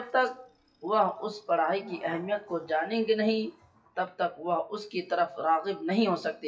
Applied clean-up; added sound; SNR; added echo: classical method WPE with log-MMSE.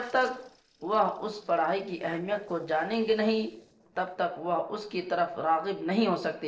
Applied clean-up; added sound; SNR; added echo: neural separator model SepFormer DNS4.